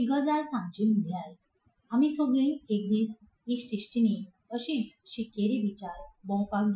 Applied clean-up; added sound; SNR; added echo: classical method Wiener filter.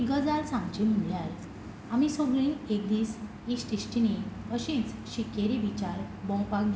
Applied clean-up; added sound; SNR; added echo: none; none; none; none.